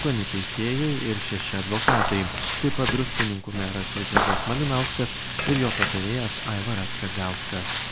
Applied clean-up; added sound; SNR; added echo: none; Clapping + Frying (food); -1 dB; none.